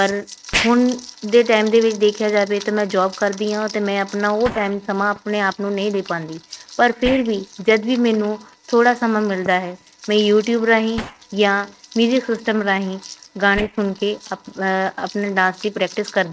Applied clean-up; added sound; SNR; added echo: neural mask model RNNoise.